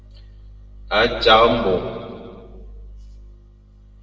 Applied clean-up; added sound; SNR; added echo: none; none; none; reverberation time 1.7 s.